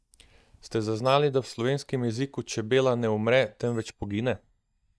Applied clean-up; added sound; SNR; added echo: neural mask model DeepFilterNet 3.